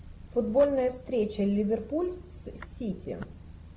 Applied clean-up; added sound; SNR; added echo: none; none; none; none.